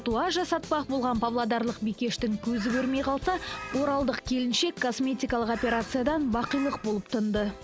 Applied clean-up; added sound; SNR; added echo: none; Bird; 14 dB; none.